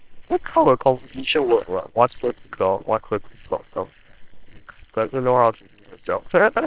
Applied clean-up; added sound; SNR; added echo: neural separator model SepFormer WHAM!.